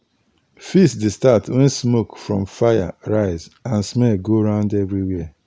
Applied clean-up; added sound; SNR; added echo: none; none; none; none.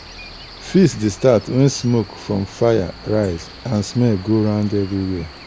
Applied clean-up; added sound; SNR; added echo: none; Cricket; 19 dB; none.